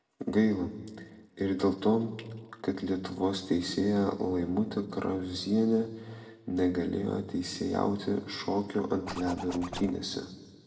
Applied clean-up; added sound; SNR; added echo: none; Zipper (clothing); 12 dB; reverberation time 1.3 s.